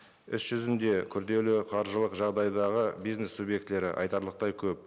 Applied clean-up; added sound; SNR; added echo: none; none; none; none.